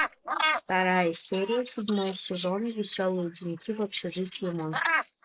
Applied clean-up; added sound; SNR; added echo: neural mask model Resemble Enhance denoiser.